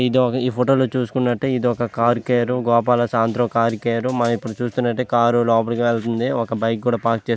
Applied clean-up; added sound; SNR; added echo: none; none; none; none.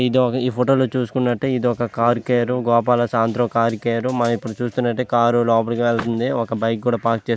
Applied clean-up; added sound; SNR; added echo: none; Vehicle; 17 dB; none.